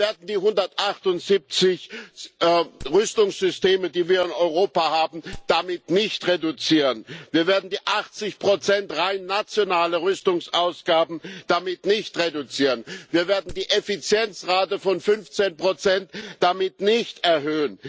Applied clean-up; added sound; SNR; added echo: none; Wood; 19 dB; none.